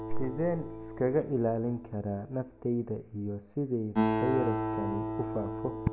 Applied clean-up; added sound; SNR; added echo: none; Acoustic guitar; 3 dB; none.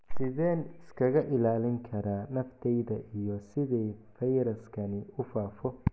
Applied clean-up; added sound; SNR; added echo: none; none; none; none.